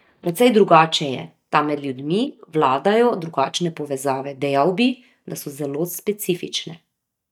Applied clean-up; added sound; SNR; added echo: neural mask model DeepFilterNet 3.